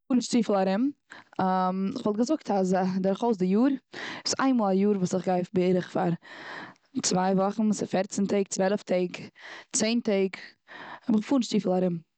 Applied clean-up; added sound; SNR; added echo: none; none; none; none.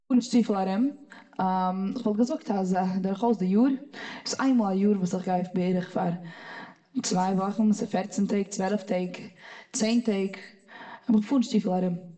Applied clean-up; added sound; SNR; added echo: none; none; none; reverberation time 0.7 s.